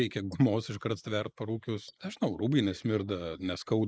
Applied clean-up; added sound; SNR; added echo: neural mask model Resemble Enhance denoiser.